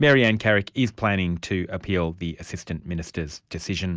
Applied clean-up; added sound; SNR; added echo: none; none; none; none.